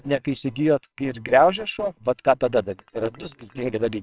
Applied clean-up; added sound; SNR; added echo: neural separator model SepFormer WHAMR!.